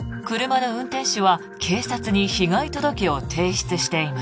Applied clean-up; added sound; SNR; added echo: none; none; none; none.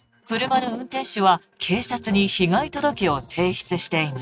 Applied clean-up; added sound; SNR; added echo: neural mask model RNNoise.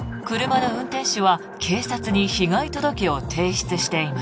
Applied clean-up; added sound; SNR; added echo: none; Thunder; 13 dB; none.